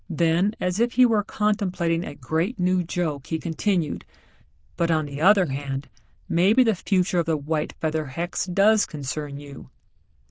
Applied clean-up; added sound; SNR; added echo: neural diffusion model UNIVERSE++.